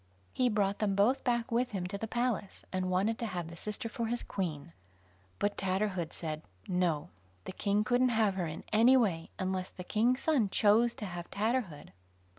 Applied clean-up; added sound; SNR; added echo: none; none; none; none.